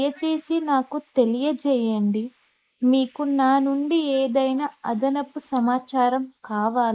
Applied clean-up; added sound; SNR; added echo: neural mask model Resemble Enhance denoiser.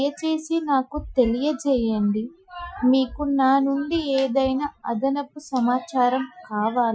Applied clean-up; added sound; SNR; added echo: classical method Wiener filter.